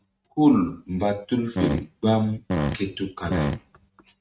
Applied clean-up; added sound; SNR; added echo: neural mask model RNNoise.